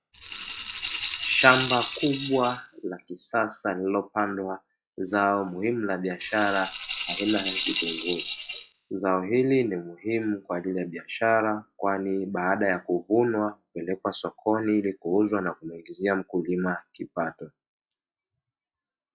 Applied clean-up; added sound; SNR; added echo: classical method log-MMSE.